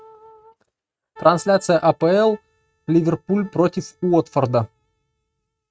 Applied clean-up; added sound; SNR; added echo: neural mask model RNNoise.